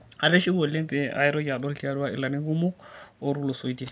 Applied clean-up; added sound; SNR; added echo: none; none; none; none.